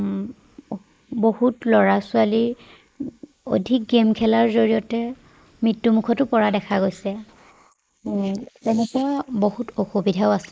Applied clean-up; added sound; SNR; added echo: neural mask model Resemble Enhance denoiser.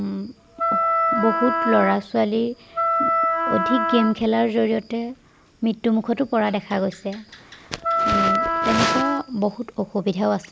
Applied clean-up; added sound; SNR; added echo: none; Wind instrument, woodwind instrument; -1 dB; none.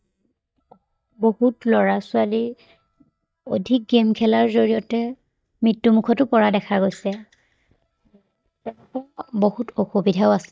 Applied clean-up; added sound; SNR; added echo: neural mask model DeepFilterNet 3.